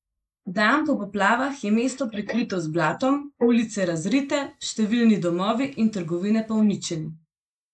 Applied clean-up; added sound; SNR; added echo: neural mask model Resemble Enhance denoiser.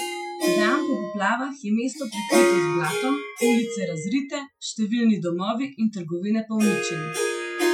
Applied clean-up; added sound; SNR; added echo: classical method Wiener filter.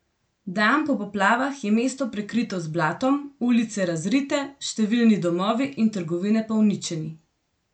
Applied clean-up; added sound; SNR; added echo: none; none; none; none.